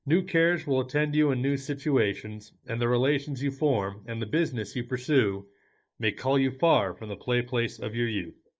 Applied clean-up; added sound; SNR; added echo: neural mask model Resemble Enhance denoiser.